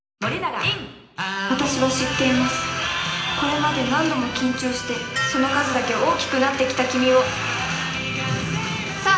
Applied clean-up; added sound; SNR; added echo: none; Dishes, pots, and pans; 11 dB; reverberation time 0.8 s.